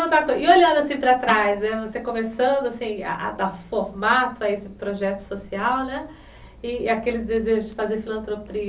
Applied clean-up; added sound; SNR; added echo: none; Snare drum; 13 dB; none.